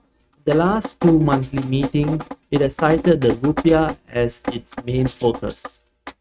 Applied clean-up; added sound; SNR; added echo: neural mask model RNNoise.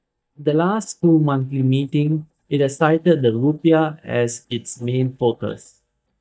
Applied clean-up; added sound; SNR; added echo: neural mask model DeepFilterNet 3.